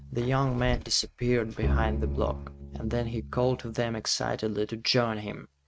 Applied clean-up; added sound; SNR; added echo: neural mask model RNNoise.